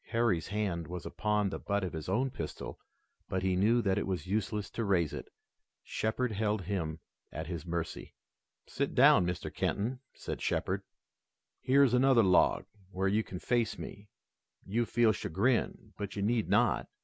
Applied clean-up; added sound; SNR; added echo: none; none; none; none.